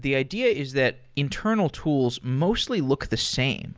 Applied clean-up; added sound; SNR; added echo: none; none; none; none.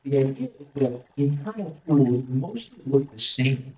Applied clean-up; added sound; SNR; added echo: neural mask model DeepFilterNet 3.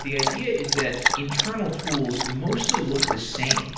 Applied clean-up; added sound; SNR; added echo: none; Dog; 0 dB; reverberation time 0.9 s.